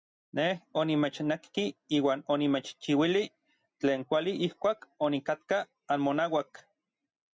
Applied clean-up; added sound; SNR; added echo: none; none; none; none.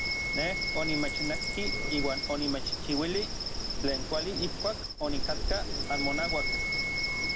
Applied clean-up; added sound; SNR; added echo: none; Wind instrument, woodwind instrument + Insect; -4 dB; none.